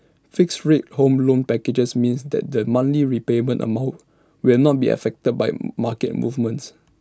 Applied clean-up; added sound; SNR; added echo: none; none; none; none.